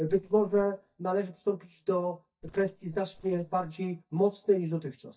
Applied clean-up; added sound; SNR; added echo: neural mask model DeepFilterNet 3.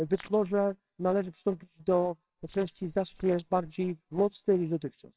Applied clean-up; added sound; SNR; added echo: neural separator model SepFormer WHAMR!.